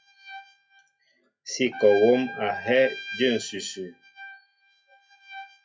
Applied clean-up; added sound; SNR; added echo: classical method WPE with log-MMSE.